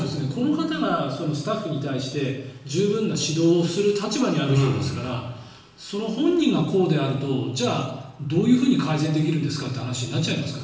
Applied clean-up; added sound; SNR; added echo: none; none; none; reverberation time 0.9 s.